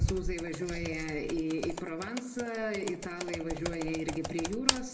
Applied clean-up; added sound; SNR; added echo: none; Computer keyboard; 2 dB; reverberation time 0.9 s.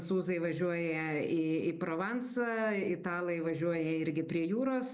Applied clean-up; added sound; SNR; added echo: none; none; none; none.